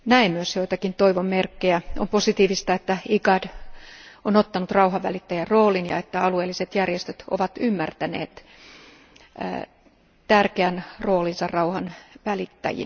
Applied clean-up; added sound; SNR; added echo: none; none; none; none.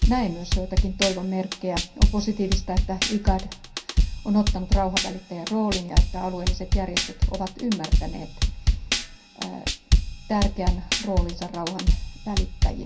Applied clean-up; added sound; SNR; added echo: none; Drum kit; -5 dB; reverberation time 0.3 s.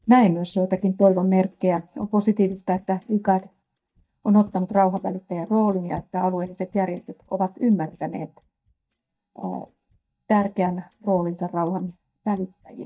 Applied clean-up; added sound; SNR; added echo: neural mask model DeepFilterNet 3.